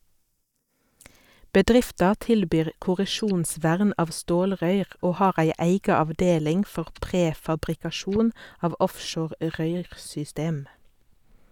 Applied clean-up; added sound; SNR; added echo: neural mask model DeepFilterNet 3.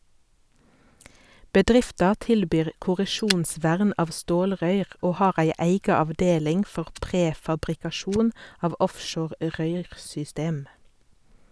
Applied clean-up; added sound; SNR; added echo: none; Fire; 19 dB; none.